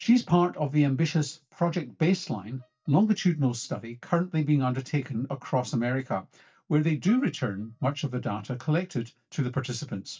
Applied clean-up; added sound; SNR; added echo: neural mask model DeepFilterNet 3.